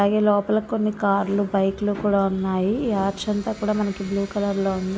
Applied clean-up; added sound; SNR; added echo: none; none; none; none.